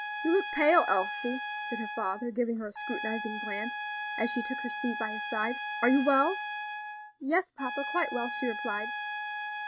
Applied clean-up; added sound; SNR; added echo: none; Trumpet; 5 dB; none.